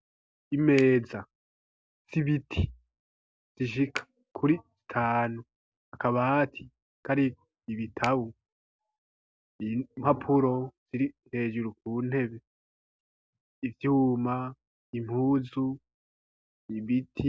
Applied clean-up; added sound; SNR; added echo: none; Finger snapping; 19 dB; none.